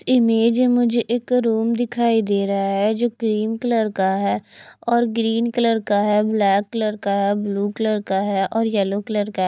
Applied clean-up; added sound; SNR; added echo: none; none; none; none.